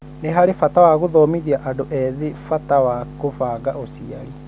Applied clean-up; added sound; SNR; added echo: none; none; none; none.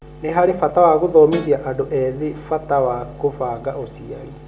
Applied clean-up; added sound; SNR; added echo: none; Guitar; 14 dB; reverberation time 1.0 s.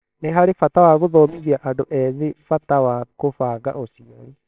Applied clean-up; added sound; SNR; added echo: neural separator model SepFormer WHAMR!.